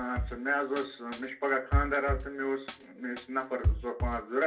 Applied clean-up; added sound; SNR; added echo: none; Drum kit; 2 dB; reverberation time 0.3 s.